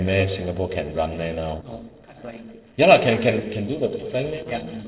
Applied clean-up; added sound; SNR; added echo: neural separator model SepFormer DNS4.